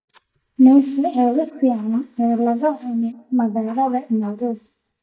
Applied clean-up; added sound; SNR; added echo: neural mask model DeepFilterNet 3.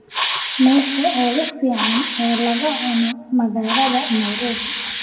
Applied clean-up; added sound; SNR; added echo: none; Hiss; 4 dB; reverberation time 1.5 s.